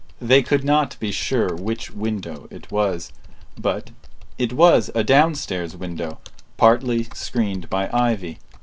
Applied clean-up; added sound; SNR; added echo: none; Computer keyboard; 10 dB; none.